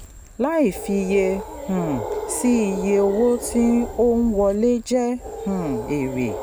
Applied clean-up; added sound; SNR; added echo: none; Animal; 10 dB; none.